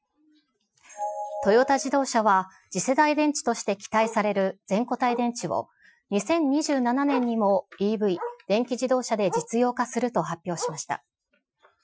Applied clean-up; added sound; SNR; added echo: classical method Wiener filter.